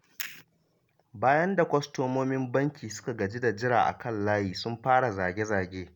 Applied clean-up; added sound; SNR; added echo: none; none; none; none.